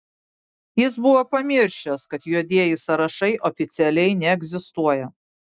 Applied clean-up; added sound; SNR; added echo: neural mask model DeepFilterNet 3.